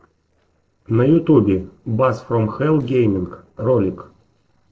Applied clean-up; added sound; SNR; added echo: neural separator model SepFormer DNS4.